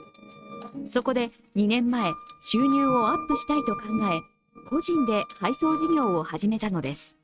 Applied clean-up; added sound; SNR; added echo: neural mask model RNNoise.